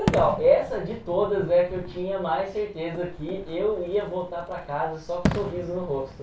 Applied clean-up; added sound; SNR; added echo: none; Fireworks; 8 dB; reverberation time 0.2 s.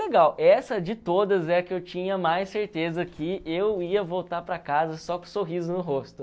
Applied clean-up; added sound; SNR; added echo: none; none; none; none.